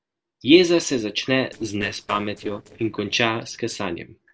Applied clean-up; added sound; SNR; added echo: neural separator model SepFormer DNS4.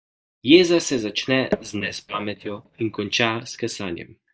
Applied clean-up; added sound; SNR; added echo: neural mask model DeepFilterNet 3.